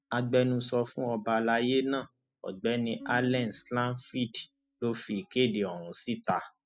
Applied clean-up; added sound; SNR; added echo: classical method spectral subtraction.